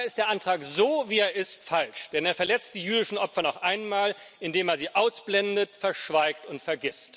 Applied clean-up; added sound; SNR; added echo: none; none; none; none.